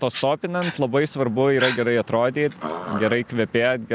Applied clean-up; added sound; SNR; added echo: none; Dog; 12 dB; none.